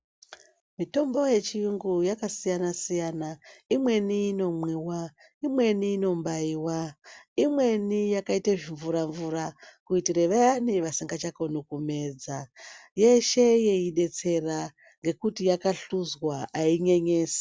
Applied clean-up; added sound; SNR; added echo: none; none; none; none.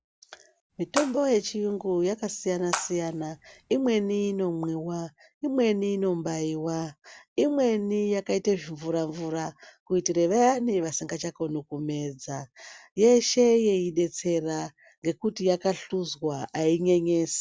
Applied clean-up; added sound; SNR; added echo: none; Water / Splash, splatter; 12 dB; none.